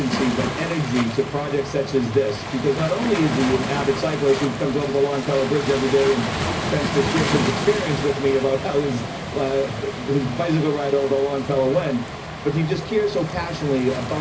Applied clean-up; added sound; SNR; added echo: none; Waves, surf; 6 dB; reverberation time 0.4 s.